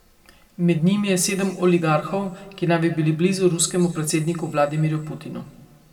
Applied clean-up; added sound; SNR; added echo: none; none; none; reverberation time 1.3 s.